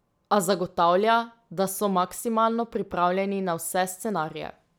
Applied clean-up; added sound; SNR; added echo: none; none; none; none.